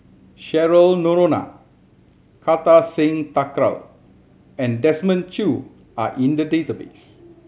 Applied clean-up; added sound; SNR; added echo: none; none; none; none.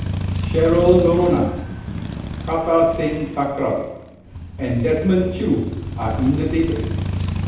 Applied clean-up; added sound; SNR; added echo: none; Motorcycle; 5 dB; reverberation time 0.9 s.